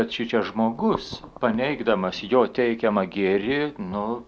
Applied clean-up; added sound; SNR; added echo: none; none; none; none.